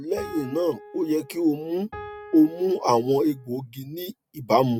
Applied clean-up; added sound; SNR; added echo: none; Piano; 17 dB; none.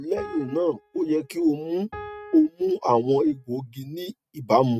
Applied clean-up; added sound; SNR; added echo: neural mask model RNNoise.